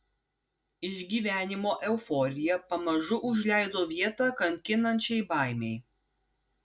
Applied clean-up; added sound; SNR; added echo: none; none; none; none.